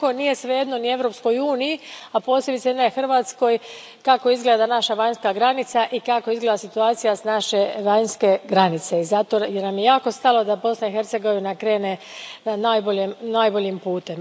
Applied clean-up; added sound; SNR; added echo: none; none; none; none.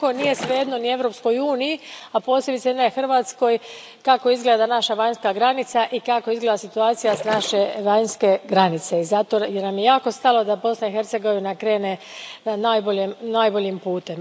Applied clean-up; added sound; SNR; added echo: none; Splash, splatter; 12 dB; none.